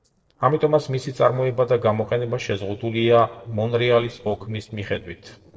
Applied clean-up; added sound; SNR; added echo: neural separator model SepFormer DNS4.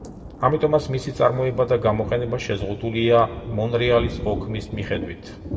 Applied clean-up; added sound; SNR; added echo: none; Thunder; 11 dB; reverberation time 1.3 s.